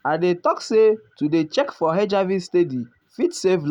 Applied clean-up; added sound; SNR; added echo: none; none; none; none.